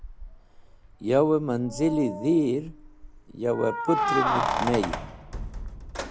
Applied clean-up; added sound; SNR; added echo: none; Keys jangling; 4 dB; none.